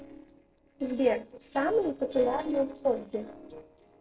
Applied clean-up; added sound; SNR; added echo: neural separator model SepFormer DNS4.